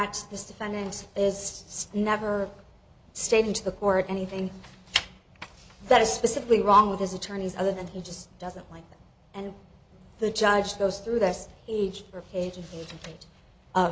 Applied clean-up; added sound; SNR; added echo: none; none; none; none.